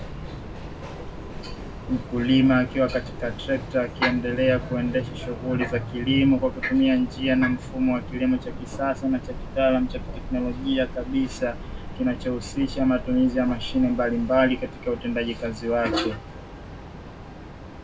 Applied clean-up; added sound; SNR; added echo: none; Train; 11 dB; reverberation time 0.3 s.